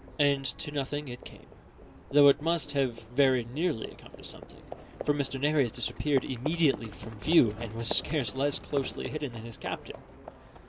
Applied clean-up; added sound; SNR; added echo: none; Livestock, farm animals, working animals; 14 dB; none.